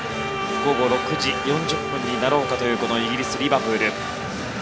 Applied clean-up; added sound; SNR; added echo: none; Bowed string instrument; 6 dB; none.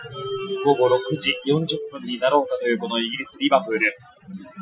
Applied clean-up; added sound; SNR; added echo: classical method Wiener filter.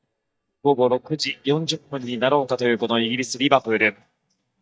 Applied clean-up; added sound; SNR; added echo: neural mask model DeepFilterNet 3.